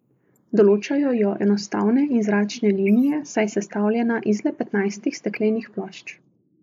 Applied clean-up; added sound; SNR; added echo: neural mask model Resemble Enhance denoiser.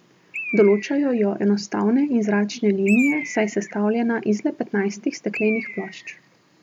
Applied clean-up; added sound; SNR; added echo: none; Bird; 14 dB; none.